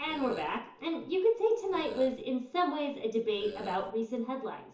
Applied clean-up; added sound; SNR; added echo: none; Burping, eructation; 15 dB; reverberation time 0.7 s.